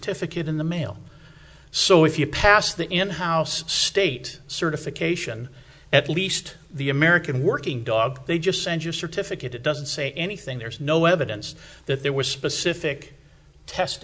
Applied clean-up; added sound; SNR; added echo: none; none; none; none.